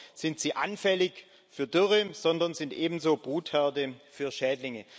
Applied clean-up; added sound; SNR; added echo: none; none; none; none.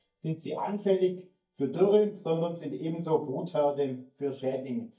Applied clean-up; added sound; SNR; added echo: neural mask model DeepFilterNet 3.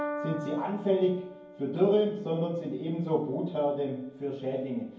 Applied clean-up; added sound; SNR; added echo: none; Piano; 13 dB; reverberation time 0.9 s.